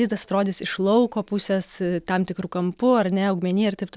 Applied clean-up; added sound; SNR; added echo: none; none; none; none.